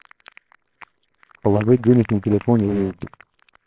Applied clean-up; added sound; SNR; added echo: neural separator model SepFormer WHAMR!.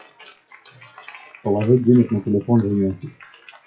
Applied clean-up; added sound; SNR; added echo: classical method WPE with log-MMSE.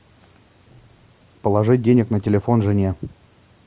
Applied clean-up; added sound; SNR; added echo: none; none; none; none.